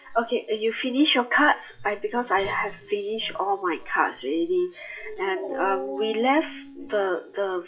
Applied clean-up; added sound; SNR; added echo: classical method WPE with log-MMSE.